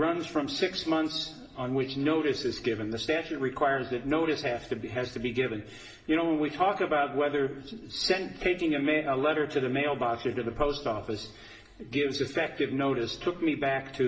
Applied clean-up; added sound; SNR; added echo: none; none; none; reverberation time 0.8 s.